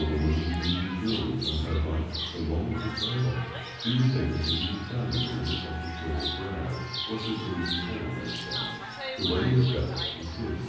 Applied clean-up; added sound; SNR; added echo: none; Chirp, tweet; 7 dB; reverberation time 1.1 s.